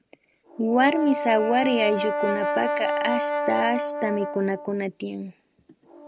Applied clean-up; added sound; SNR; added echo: none; Brass instrument; 4 dB; none.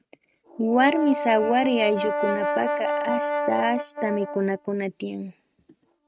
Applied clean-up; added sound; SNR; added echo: neural mask model RNNoise.